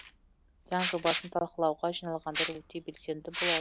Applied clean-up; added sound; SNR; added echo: none; Liquid; 0 dB; none.